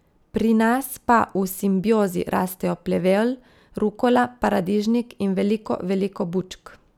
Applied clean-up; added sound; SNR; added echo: none; none; none; none.